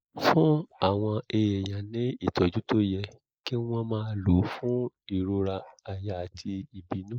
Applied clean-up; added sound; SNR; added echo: neural mask model Resemble Enhance denoiser.